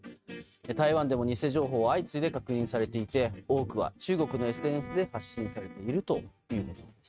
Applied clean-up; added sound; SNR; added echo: neural mask model RNNoise.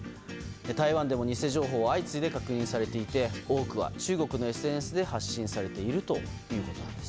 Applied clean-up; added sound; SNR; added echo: none; none; none; none.